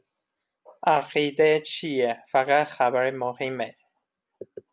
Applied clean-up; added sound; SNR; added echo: none; none; none; none.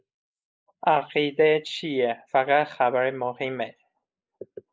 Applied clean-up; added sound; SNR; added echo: neural mask model Resemble Enhance denoiser.